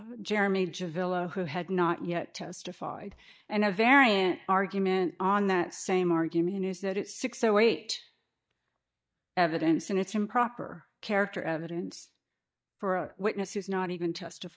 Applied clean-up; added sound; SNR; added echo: neural mask model DeepFilterNet 3.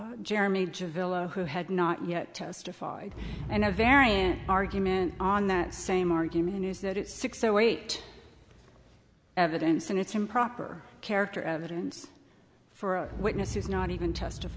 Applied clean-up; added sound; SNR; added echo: none; Explosion; 13 dB; none.